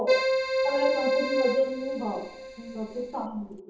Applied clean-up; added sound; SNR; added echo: none; Keyboard (musical); -2 dB; reverberation time 0.7 s.